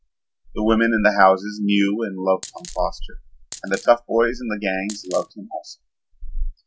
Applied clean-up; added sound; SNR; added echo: none; Coin (dropping); 16 dB; none.